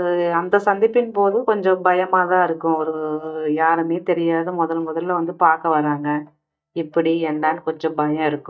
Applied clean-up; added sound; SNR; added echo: neural mask model DeepFilterNet 3.